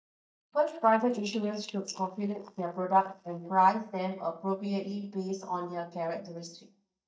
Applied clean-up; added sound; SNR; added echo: neural mask model DeepFilterNet 3.